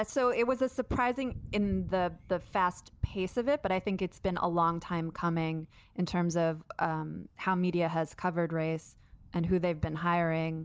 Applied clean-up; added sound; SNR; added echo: none; Thunder; 20 dB; none.